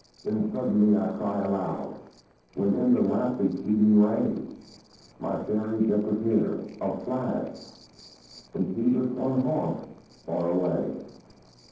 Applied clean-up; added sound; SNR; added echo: neural separator model SepFormer DNS4.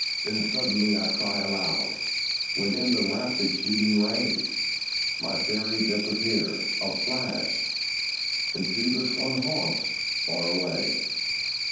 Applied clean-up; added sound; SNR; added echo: none; Cricket; -2 dB; reverberation time 0.9 s.